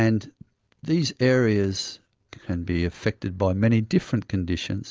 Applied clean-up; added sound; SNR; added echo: none; none; none; none.